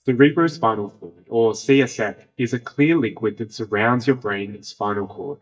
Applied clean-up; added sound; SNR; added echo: neural mask model DeepFilterNet 3.